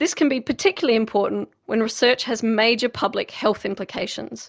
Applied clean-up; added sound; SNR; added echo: none; none; none; none.